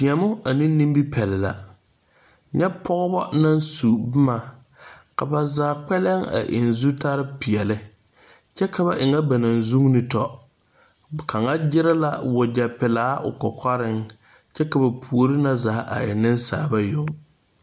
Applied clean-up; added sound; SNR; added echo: none; none; none; none.